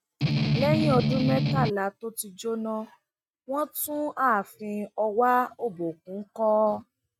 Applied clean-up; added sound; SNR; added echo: neural mask model RNNoise.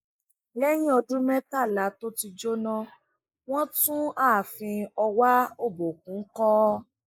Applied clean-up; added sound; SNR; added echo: neural mask model Resemble Enhance denoiser.